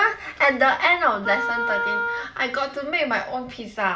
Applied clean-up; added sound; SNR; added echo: none; Wind instrument, woodwind instrument; 5 dB; reverberation time 0.4 s.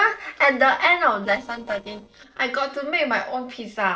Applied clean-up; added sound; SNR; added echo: neural separator model SepFormer DNS4.